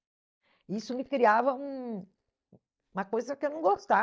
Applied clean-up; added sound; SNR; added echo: neural mask model DeepFilterNet 3.